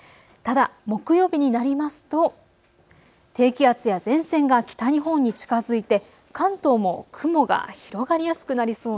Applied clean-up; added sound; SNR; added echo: none; none; none; none.